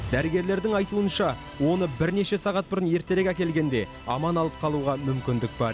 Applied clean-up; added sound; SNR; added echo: none; none; none; none.